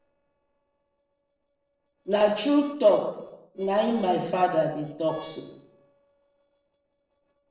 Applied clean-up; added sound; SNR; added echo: neural separator model SepFormer DNS4.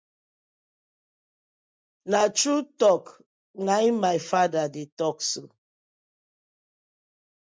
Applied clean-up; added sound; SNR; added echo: none; none; none; none.